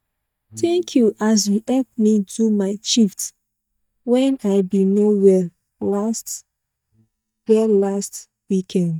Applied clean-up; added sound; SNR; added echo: neural mask model DeepFilterNet 3.